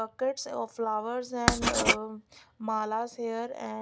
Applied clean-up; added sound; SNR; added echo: none; Writing; -4 dB; none.